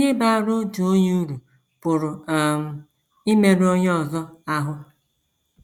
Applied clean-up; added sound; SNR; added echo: none; none; none; none.